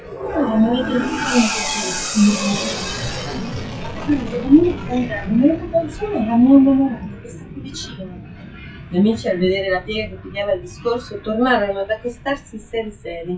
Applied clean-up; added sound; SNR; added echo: classical method WPE with log-MMSE.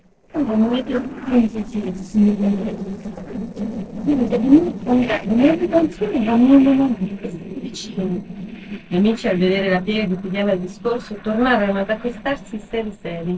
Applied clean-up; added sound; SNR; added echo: neural separator model SepFormer DNS4.